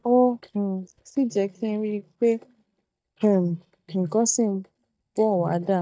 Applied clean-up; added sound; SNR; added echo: neural mask model DeepFilterNet 3.